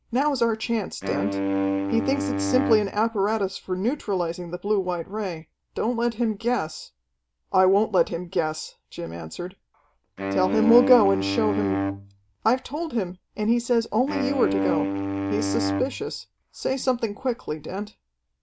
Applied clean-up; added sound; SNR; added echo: none; Wind instrument, woodwind instrument; 2 dB; none.